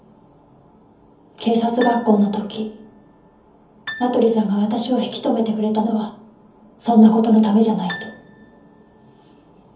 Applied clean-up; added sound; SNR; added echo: none; Piano; 18 dB; reverberation time 0.7 s.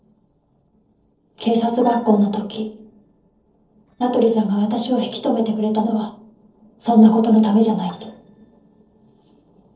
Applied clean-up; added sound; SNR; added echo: neural separator model SepFormer DNS4.